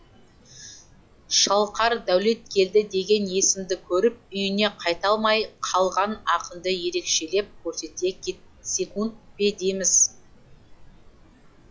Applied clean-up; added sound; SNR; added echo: classical method log-MMSE.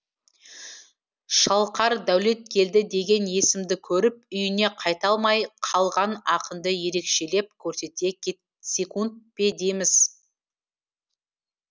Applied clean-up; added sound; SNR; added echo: none; none; none; none.